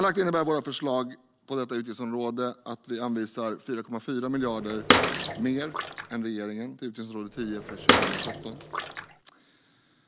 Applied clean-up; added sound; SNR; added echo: none; Bathtub (filling or washing) / Water / Splash, splatter; -3 dB; none.